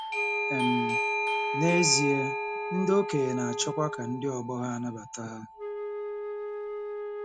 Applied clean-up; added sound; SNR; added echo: none; Doorbell + Wind instrument, woodwind instrument; 1 dB; none.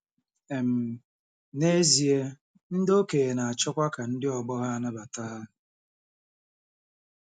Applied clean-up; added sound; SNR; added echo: none; none; none; none.